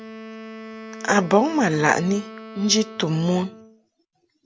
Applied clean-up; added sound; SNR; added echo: none; Wind instrument, woodwind instrument; 16 dB; none.